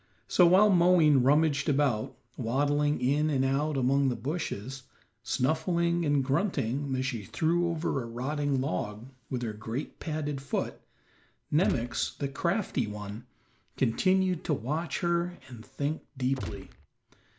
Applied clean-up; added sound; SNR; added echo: none; Gunshot, gunfire; 9 dB; none.